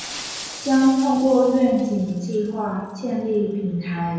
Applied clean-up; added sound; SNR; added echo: none; Shatter; 17 dB; reverberation time 1.2 s.